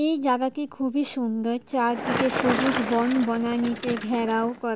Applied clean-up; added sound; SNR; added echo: none; Bicycle; 7 dB; none.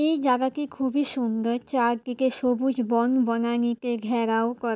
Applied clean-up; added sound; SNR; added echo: none; none; none; none.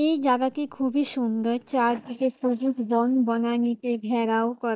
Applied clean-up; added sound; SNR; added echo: neural mask model DeepFilterNet 3.